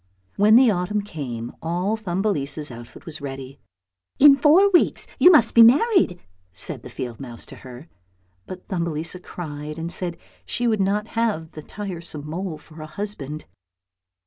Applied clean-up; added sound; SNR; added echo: none; none; none; none.